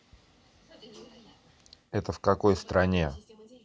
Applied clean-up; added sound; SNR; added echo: none; none; none; none.